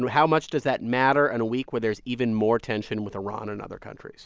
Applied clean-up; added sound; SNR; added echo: none; none; none; none.